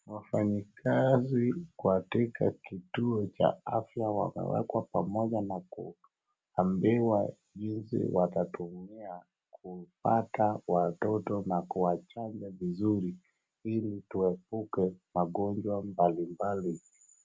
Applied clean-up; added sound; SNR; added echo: none; none; none; none.